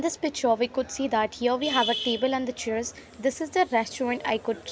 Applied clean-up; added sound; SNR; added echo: none; none; none; none.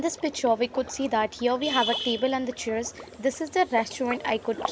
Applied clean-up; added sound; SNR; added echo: none; Liquid; 15 dB; none.